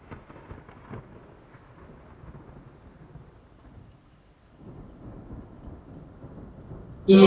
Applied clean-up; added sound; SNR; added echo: none; Thunder / Rain; 18 dB; reverberation time 1.3 s.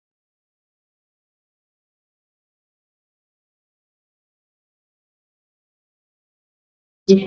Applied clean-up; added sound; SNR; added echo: neural mask model DeepFilterNet 3.